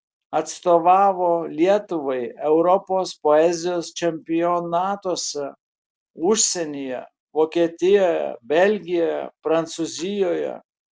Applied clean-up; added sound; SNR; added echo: none; none; none; none.